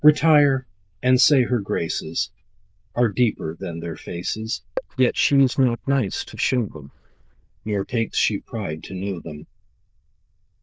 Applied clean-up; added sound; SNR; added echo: neural diffusion model UNIVERSE++.